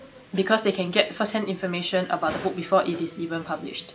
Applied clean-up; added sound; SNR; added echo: none; Dishes, pots, and pans; 18 dB; none.